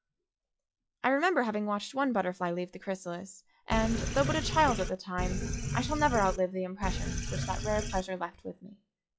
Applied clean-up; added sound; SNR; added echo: classical method log-MMSE.